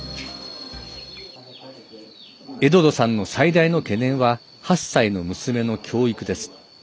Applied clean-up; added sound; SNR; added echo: none; none; none; none.